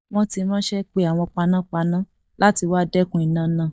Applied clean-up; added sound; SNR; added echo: neural mask model DeepFilterNet 3.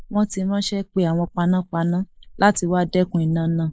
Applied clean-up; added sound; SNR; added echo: neural mask model Resemble Enhance denoiser.